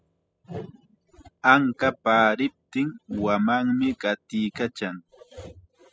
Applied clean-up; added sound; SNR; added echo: classical method spectral subtraction.